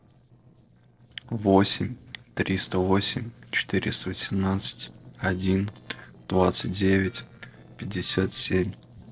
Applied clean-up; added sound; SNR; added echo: neural separator model SepFormer DNS4.